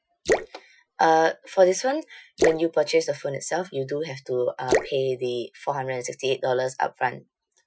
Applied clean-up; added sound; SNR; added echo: classical method Wiener filter.